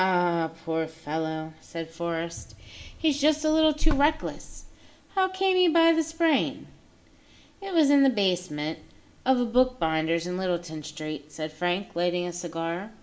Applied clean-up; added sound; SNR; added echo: none; none; none; reverberation time 0.5 s.